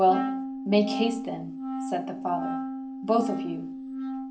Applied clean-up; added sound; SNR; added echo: none; Wind instrument, woodwind instrument; 4 dB; reverberation time 0.3 s.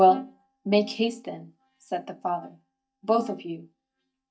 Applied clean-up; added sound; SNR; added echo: neural mask model DeepFilterNet 3.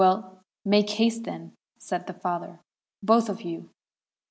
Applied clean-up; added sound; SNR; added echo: none; none; none; none.